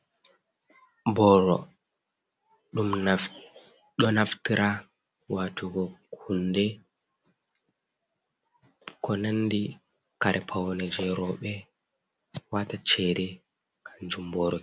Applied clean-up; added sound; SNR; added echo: none; none; none; none.